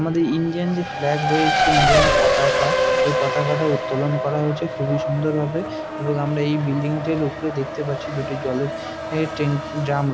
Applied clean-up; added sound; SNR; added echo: none; Race car, auto racing; 0 dB; none.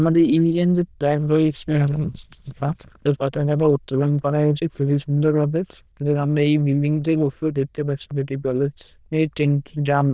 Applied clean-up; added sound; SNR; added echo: neural diffusion model UNIVERSE++.